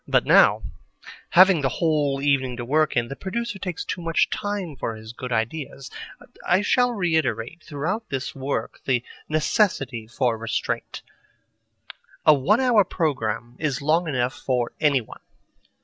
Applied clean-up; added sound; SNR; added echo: none; none; none; none.